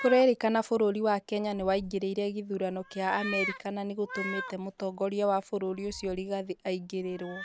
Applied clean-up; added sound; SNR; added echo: none; Meow; 13 dB; none.